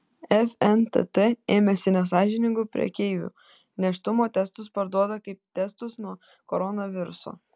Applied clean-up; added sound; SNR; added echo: none; none; none; none.